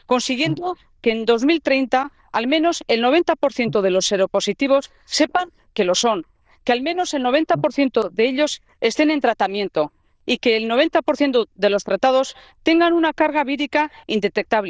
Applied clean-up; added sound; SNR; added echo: neural diffusion model UNIVERSE++.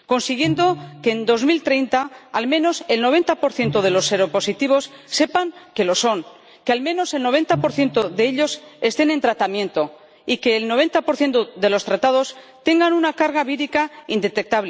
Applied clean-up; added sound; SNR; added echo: none; Bowed string instrument; 17 dB; none.